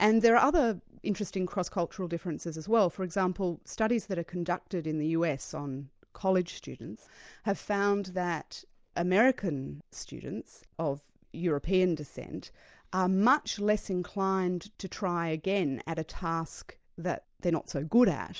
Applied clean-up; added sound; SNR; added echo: none; none; none; none.